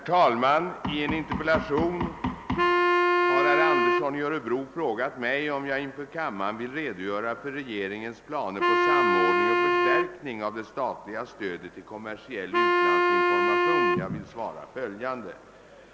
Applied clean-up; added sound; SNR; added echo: none; Wind instrument, woodwind instrument; -5 dB; none.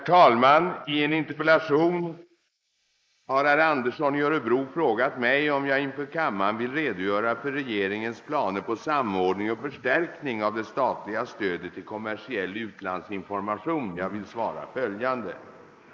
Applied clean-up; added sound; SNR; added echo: neural mask model Resemble Enhance denoiser.